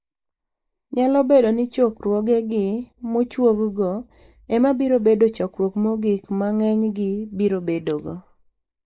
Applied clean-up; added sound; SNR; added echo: neural mask model Resemble Enhance denoiser.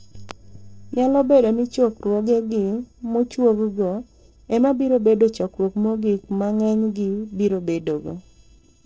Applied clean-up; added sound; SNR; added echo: neural separator model SepFormer DNS4.